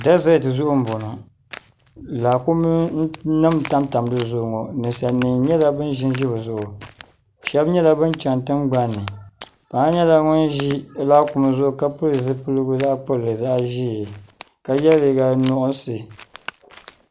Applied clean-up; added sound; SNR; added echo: none; Crack; 20 dB; none.